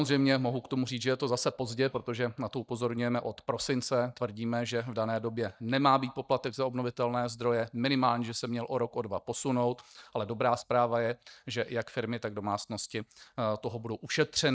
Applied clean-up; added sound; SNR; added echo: neural mask model DeepFilterNet 3.